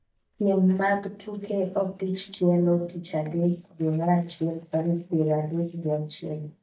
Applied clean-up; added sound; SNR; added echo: neural mask model DeepFilterNet 3.